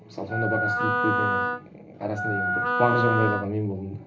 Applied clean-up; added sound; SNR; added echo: none; Wind instrument, woodwind instrument; -2 dB; reverberation time 0.3 s.